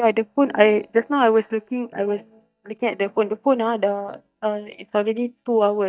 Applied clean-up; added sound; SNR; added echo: neural mask model DeepFilterNet 3.